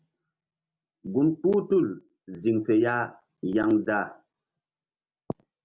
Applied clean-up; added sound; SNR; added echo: none; none; none; none.